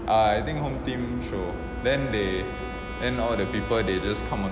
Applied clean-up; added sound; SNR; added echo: none; Brass instrument; 13 dB; none.